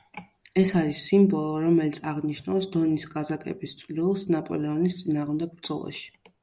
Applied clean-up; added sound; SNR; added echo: none; none; none; none.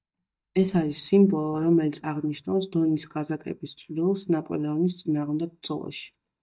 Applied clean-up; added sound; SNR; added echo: neural mask model DeepFilterNet 3.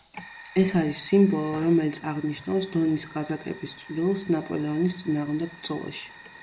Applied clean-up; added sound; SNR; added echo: none; Fire; 20 dB; none.